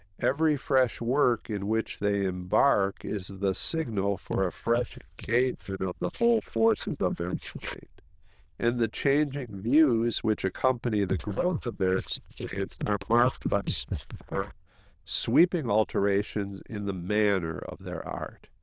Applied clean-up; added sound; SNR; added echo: neural diffusion model UNIVERSE++.